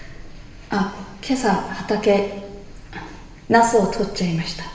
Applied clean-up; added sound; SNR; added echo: none; none; none; reverberation time 1.1 s.